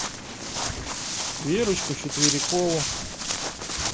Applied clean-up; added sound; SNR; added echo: none; Walk, footsteps; -1 dB; none.